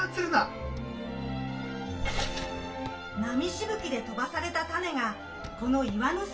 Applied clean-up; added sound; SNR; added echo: none; Drawer open or close; 18 dB; reverberation time 0.2 s.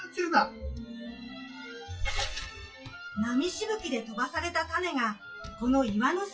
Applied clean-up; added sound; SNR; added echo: classical method WPE with log-MMSE.